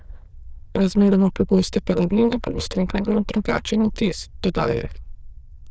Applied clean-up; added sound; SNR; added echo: neural diffusion model UNIVERSE++.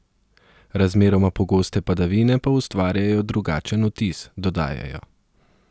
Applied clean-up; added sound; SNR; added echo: none; none; none; none.